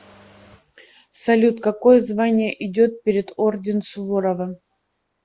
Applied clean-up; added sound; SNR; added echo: none; none; none; none.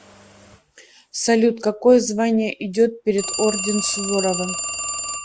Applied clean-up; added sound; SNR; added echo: none; Telephone; 8 dB; none.